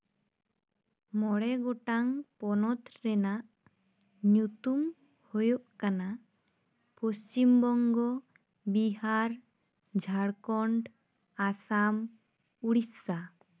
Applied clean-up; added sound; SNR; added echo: none; none; none; none.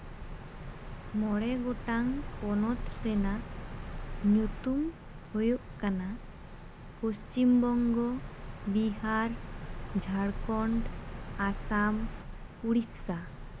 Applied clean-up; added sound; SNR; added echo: none; Bird vocalization, bird call, bird song; 8 dB; none.